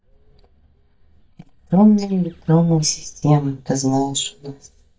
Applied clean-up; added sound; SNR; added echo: neural mask model DeepFilterNet 3.